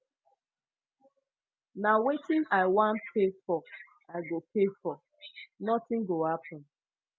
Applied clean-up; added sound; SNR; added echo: none; none; none; none.